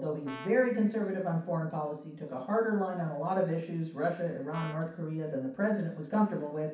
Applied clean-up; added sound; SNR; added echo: none; Brass instrument; 18 dB; reverberation time 0.6 s.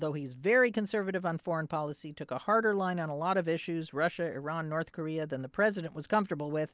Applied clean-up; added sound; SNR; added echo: none; none; none; none.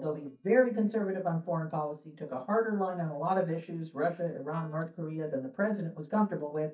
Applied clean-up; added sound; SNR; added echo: neural mask model DeepFilterNet 3.